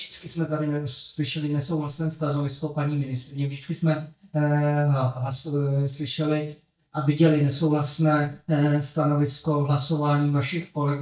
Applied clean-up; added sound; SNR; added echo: neural mask model DeepFilterNet 3.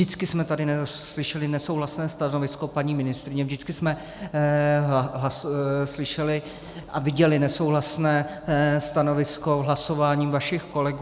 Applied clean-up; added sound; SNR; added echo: none; none; none; none.